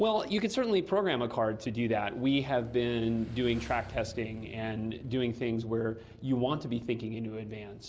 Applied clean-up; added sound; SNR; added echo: none; Motorcycle / Engine; 19 dB; none.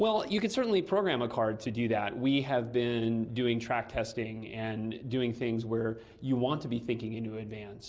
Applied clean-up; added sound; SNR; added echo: none; none; none; none.